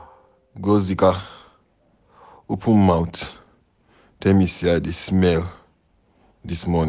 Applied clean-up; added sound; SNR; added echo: none; none; none; none.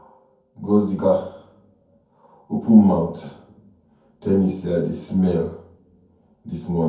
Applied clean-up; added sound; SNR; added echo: none; none; none; reverberation time 0.6 s.